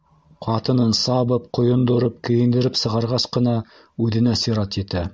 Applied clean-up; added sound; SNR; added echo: none; none; none; none.